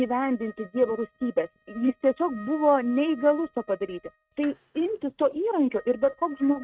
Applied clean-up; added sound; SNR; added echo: neural mask model RNNoise.